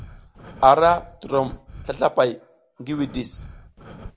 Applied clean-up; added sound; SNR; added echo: none; Breathing; 18 dB; none.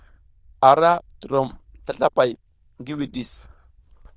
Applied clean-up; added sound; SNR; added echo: neural diffusion model UNIVERSE++.